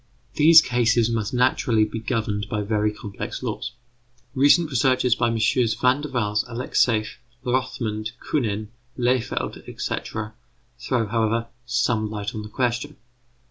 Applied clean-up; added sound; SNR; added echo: none; none; none; none.